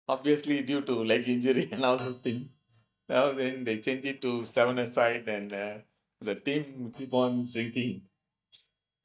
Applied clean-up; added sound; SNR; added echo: neural mask model DeepFilterNet 3.